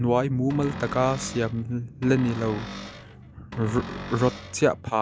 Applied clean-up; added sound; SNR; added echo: none; Cupboard open or close; 12 dB; none.